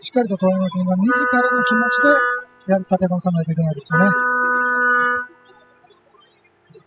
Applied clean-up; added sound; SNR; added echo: classical method spectral subtraction.